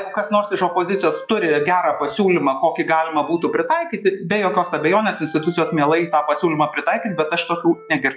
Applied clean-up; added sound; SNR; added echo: classical method log-MMSE.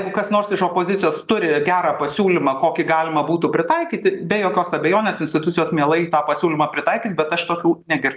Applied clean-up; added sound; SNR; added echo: none; none; none; none.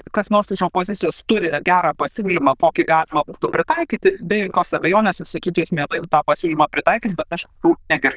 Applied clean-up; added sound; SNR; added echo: neural diffusion model UNIVERSE++.